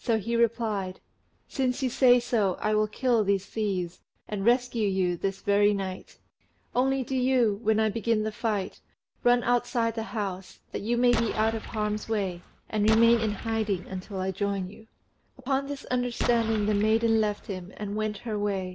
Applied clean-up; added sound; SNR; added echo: none; Explosion; 9 dB; none.